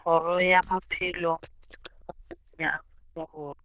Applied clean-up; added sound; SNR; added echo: neural diffusion model UNIVERSE++.